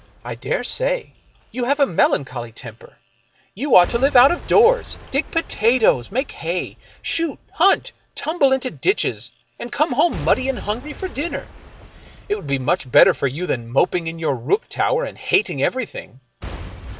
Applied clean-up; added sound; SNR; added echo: none; Shatter / Crushing / Boom; 18 dB; none.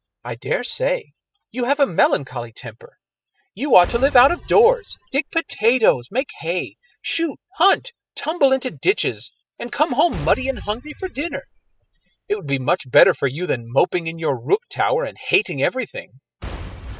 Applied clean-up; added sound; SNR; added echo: classical method spectral subtraction.